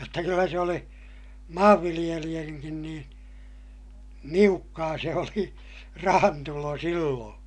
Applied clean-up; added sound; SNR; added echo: none; none; none; none.